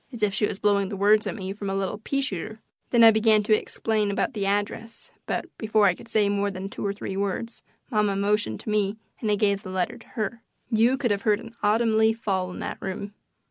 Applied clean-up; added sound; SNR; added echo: none; none; none; none.